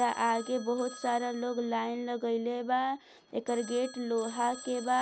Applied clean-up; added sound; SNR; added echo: none; Telephone; 17 dB; none.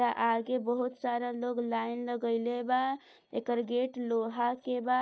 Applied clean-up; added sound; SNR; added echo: neural mask model DeepFilterNet 3.